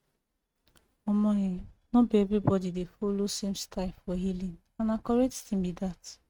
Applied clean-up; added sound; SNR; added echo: neural mask model RNNoise.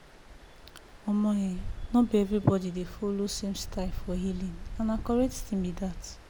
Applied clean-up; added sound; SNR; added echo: none; Stream; 9 dB; none.